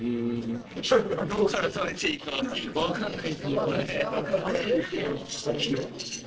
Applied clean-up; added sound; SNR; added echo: neural separator model SepFormer DNS4.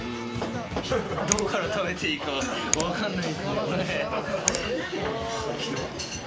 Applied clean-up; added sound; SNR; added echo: none; Finger snapping; 6 dB; none.